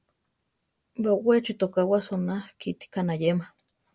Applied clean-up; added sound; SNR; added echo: none; none; none; none.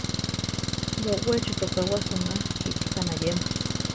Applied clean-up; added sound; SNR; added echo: none; Engine; -3 dB; none.